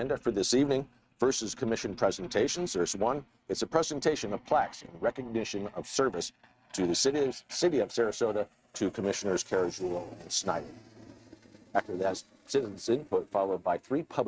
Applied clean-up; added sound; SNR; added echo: neural mask model RNNoise.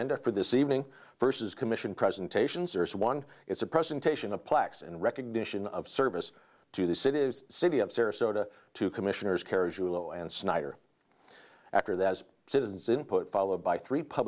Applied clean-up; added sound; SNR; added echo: none; none; none; none.